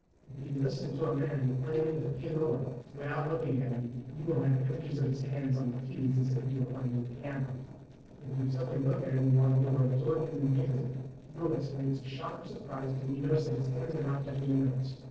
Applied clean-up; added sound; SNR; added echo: neural separator model SepFormer DNS4.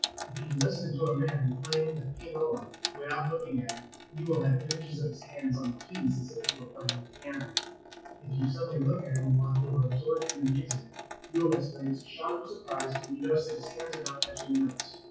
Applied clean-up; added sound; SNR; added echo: classical method WPE with log-MMSE.